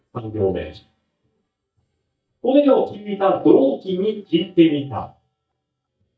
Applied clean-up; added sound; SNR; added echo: neural mask model DeepFilterNet 3.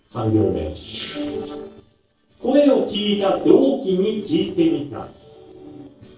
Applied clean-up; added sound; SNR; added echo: neural separator model SepFormer DNS4.